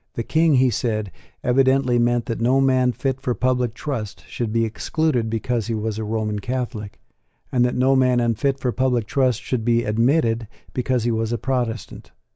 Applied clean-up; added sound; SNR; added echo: none; none; none; none.